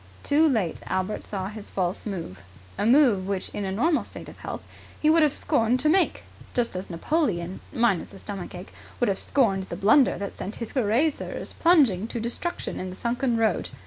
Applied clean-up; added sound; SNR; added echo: none; none; none; none.